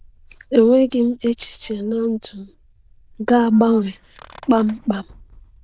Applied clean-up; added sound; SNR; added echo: neural diffusion model UNIVERSE++.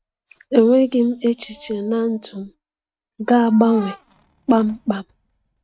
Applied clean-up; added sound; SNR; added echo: neural mask model RNNoise.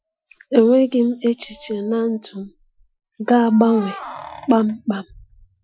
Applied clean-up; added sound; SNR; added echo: classical method Wiener filter.